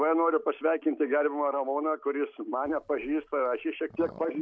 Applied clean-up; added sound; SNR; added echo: none; none; none; none.